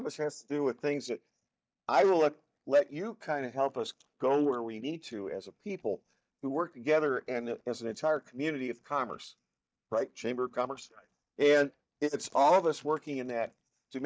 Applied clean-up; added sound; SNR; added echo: neural mask model DeepFilterNet 3.